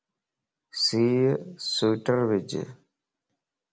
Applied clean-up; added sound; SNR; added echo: none; none; none; none.